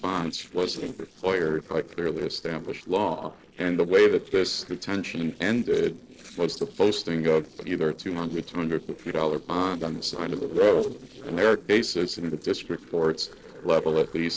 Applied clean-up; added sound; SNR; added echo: neural separator model SepFormer DNS4.